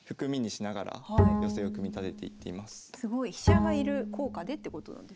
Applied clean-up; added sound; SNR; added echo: none; Bowed string instrument; -5 dB; none.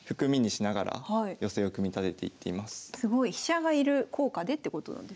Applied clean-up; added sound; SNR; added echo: none; none; none; none.